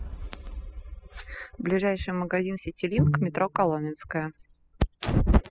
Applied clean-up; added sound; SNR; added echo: classical method spectral subtraction.